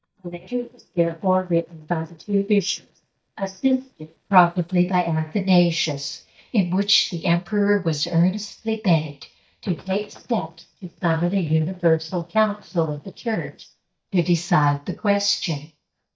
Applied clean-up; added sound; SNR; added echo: neural mask model DeepFilterNet 3.